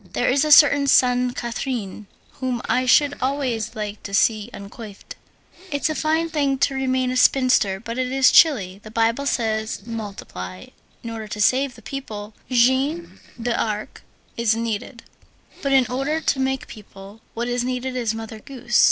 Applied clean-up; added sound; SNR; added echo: neural separator model SepFormer DNS4.